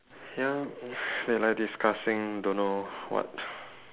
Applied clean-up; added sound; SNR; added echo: none; none; none; none.